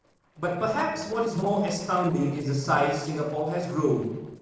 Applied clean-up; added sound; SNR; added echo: neural separator model SepFormer DNS4.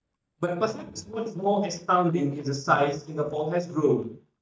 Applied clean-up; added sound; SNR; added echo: neural mask model DeepFilterNet 3.